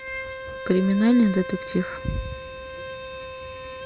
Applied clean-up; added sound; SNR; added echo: none; Bowed string instrument; 10 dB; none.